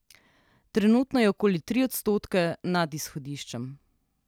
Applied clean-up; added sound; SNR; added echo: none; none; none; none.